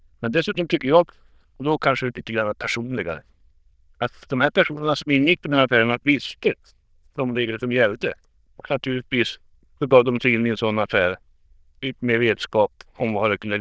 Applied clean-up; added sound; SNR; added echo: neural diffusion model UNIVERSE++.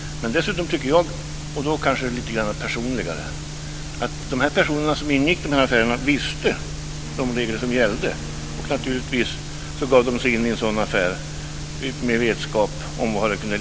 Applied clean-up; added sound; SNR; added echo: none; Wind instrument, woodwind instrument; 20 dB; none.